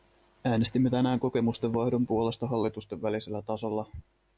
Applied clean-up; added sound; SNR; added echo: none; none; none; none.